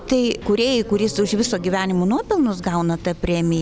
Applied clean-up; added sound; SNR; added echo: none; none; none; none.